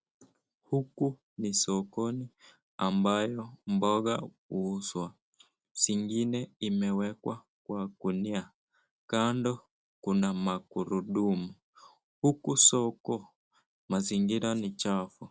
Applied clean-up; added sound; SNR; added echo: none; none; none; none.